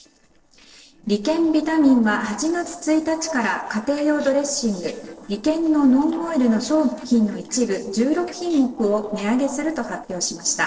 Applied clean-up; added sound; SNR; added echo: neural separator model SepFormer DNS4.